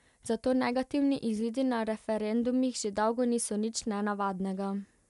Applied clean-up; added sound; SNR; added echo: none; none; none; none.